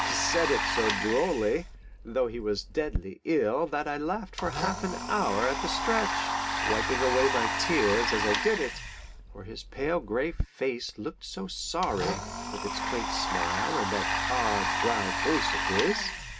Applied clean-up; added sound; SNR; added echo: none; Domestic sounds, home sounds; 1 dB; reverberation time 0.3 s.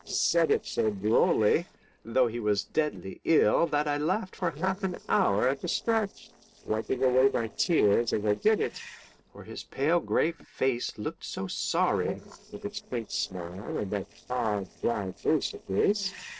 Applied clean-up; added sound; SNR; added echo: neural separator model SepFormer DNS4.